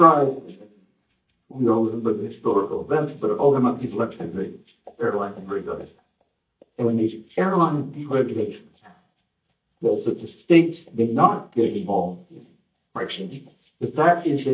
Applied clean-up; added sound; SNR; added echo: neural mask model DeepFilterNet 3.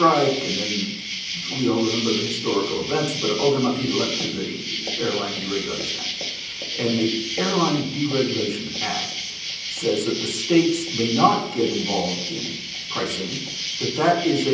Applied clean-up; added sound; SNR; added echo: none; Insect; 6 dB; reverberation time 0.6 s.